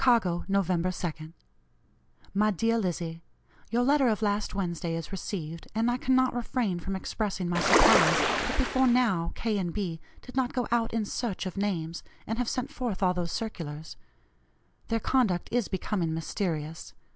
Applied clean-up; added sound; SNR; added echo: none; Ocean; -2 dB; none.